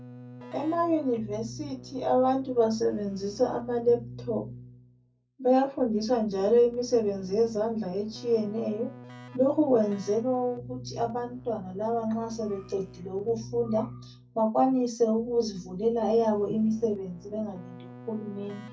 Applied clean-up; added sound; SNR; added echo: none; Keyboard (musical); 17 dB; reverberation time 0.3 s.